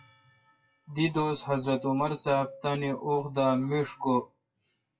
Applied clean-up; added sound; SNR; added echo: classical method WPE with log-MMSE.